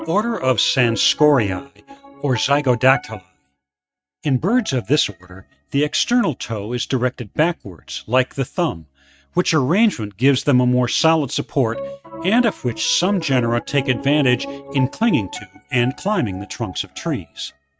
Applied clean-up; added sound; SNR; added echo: neural mask model RNNoise.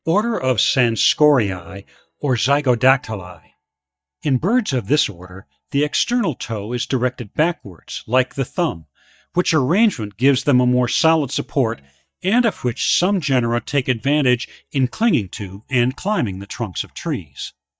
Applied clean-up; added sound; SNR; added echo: neural mask model DeepFilterNet 3.